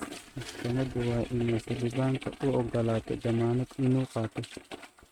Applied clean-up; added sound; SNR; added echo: neural mask model RNNoise.